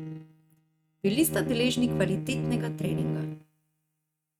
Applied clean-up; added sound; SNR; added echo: neural mask model RNNoise.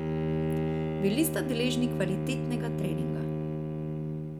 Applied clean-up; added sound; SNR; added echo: none; Bowed string instrument; -3 dB; none.